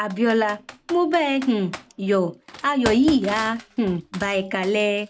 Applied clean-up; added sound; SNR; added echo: none; Computer keyboard; 16 dB; none.